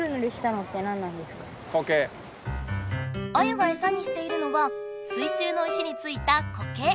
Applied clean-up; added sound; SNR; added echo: none; none; none; none.